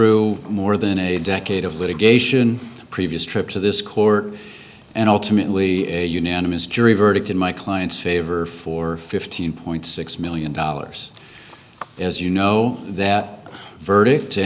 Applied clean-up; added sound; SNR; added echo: none; none; none; none.